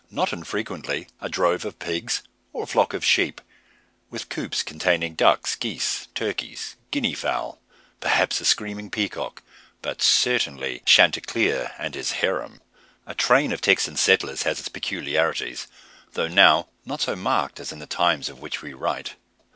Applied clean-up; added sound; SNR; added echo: none; none; none; none.